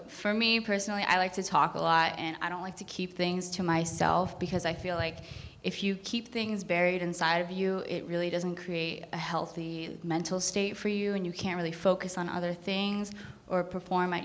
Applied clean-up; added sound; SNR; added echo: none; none; none; none.